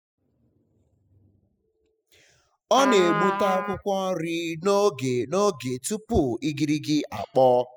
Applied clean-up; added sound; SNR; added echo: classical method spectral subtraction.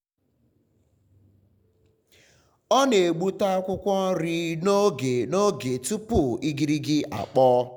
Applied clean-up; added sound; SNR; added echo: none; none; none; none.